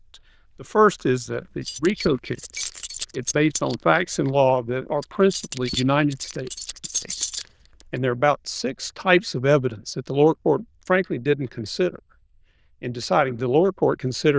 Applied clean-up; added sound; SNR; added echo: neural diffusion model UNIVERSE++.